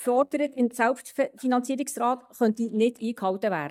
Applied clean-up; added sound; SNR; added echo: neural mask model DeepFilterNet 3.